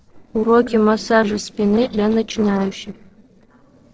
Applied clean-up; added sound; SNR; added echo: neural separator model SepFormer DNS4.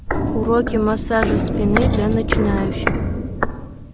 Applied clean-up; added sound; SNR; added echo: none; Walk, footsteps; -1 dB; none.